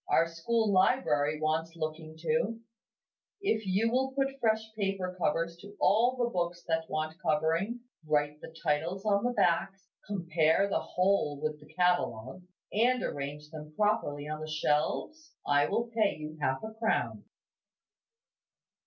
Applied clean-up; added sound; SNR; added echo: none; none; none; none.